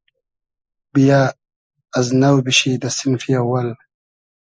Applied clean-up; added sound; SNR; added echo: neural mask model Resemble Enhance denoiser.